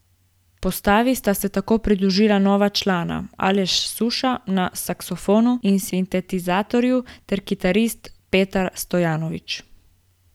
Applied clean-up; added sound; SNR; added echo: none; none; none; none.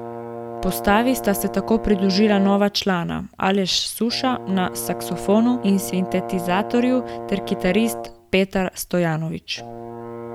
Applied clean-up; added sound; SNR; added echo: none; Brass instrument; 11 dB; none.